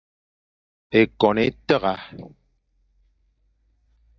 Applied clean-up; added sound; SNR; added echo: neural mask model DeepFilterNet 3.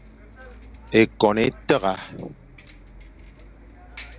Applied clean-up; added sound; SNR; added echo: none; Bus; 18 dB; none.